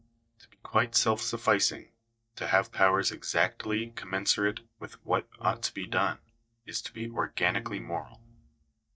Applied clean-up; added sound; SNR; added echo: neural mask model DeepFilterNet 3.